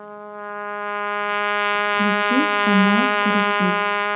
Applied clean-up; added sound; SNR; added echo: none; Trumpet; -4 dB; reverberation time 0.8 s.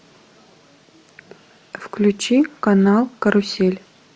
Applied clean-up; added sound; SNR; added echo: none; none; none; none.